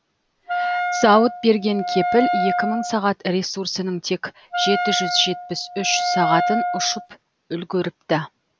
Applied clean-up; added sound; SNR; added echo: none; Wind instrument, woodwind instrument; 2 dB; none.